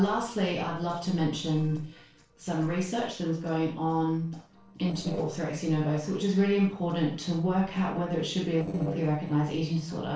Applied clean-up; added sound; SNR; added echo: neural separator model SepFormer DNS4.